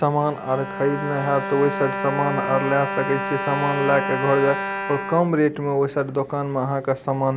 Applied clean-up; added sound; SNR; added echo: none; Bowed string instrument; 6 dB; none.